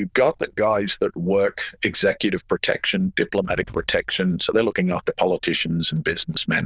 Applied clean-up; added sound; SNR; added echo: neural diffusion model UNIVERSE++.